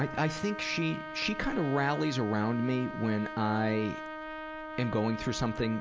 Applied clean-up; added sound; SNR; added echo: none; Trumpet; 9 dB; none.